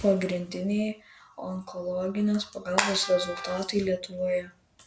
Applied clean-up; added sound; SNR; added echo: none; Wind instrument, woodwind instrument; 14 dB; none.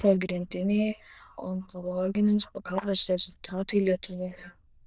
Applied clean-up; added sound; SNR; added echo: neural diffusion model UNIVERSE++.